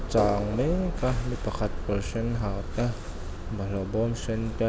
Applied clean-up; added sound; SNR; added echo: none; none; none; none.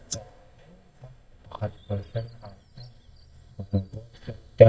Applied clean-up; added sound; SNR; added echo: neural mask model DeepFilterNet 3.